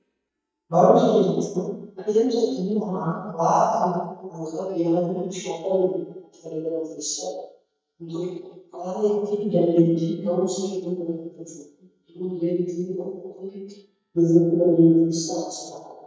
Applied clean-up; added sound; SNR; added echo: neural mask model DeepFilterNet 3.